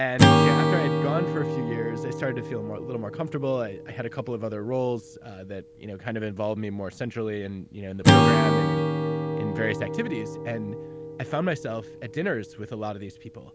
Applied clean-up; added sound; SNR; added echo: none; Acoustic guitar / Strum; -5 dB; none.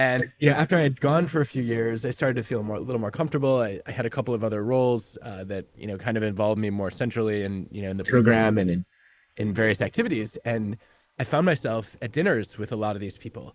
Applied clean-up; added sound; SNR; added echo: neural mask model Resemble Enhance denoiser.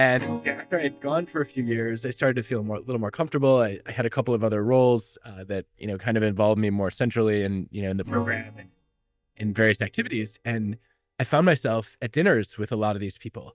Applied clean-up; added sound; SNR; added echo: neural mask model DeepFilterNet 3.